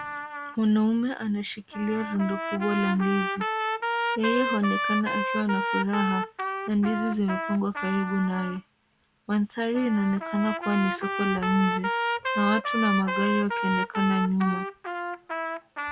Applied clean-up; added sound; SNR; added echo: none; Trumpet; 3 dB; none.